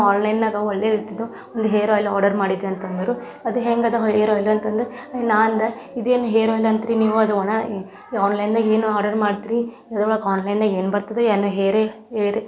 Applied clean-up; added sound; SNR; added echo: none; none; none; none.